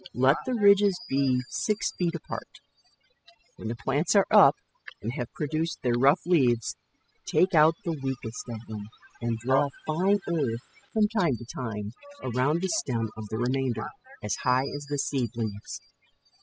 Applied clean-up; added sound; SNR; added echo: classical method spectral subtraction.